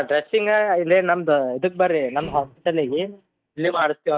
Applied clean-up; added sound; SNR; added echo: neural mask model DeepFilterNet 3.